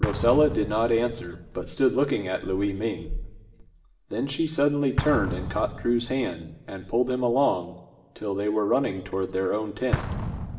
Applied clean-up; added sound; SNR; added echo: none; Explosion; 9 dB; reverberation time 0.9 s.